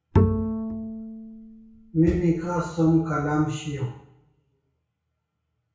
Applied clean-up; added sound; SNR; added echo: none; Bowed string instrument; 0 dB; reverberation time 0.6 s.